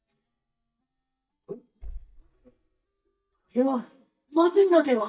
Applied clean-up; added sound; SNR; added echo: neural mask model DeepFilterNet 3.